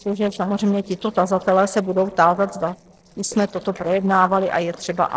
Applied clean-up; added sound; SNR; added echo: neural separator model SepFormer DNS4.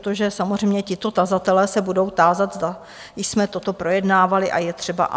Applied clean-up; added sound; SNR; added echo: none; none; none; none.